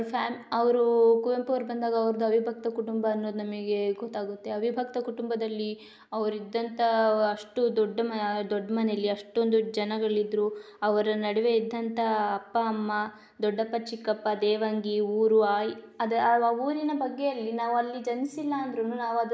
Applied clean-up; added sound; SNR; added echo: none; none; none; none.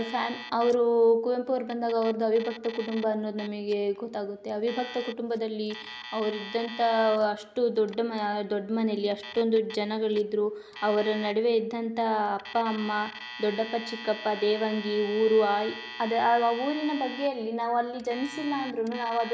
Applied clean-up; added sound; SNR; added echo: none; Alarm; 16 dB; none.